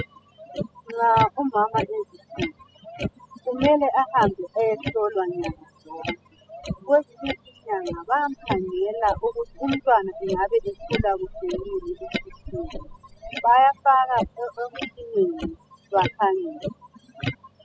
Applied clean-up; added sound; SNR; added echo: classical method spectral subtraction.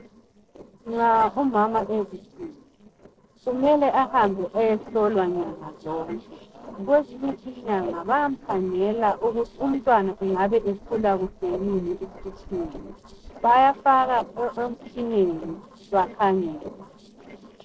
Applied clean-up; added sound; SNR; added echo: neural separator model SepFormer DNS4.